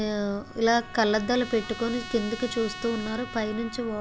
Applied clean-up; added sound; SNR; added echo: none; Trumpet; 14 dB; none.